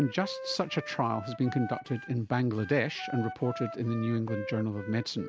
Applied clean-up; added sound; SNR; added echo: none; Wind instrument, woodwind instrument; 12 dB; none.